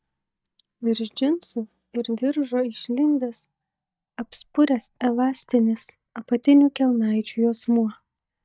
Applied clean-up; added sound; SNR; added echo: neural mask model DeepFilterNet 3.